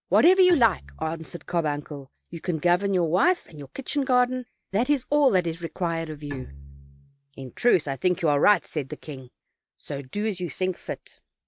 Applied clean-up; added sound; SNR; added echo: neural mask model RNNoise.